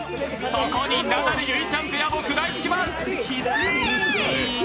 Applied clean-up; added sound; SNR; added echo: none; none; none; none.